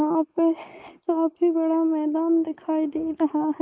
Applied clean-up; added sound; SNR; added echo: neural mask model Resemble Enhance denoiser.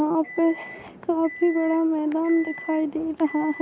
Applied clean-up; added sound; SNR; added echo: none; Microwave oven; 17 dB; none.